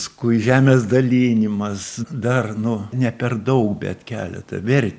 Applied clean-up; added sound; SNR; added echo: none; none; none; none.